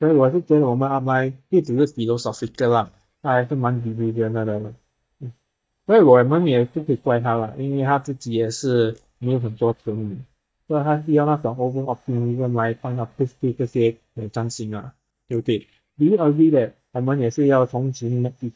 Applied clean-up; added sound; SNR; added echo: neural mask model DeepFilterNet 3.